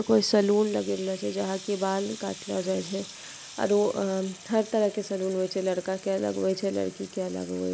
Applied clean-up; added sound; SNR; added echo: none; Sink (filling or washing) / Water tap, faucet; 17 dB; none.